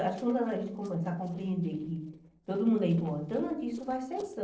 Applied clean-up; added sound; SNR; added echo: neural separator model SepFormer DNS4.